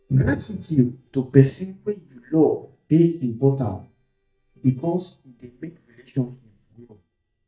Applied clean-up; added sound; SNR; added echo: neural mask model DeepFilterNet 3.